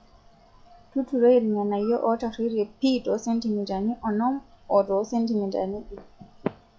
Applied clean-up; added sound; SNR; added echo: classical method log-MMSE.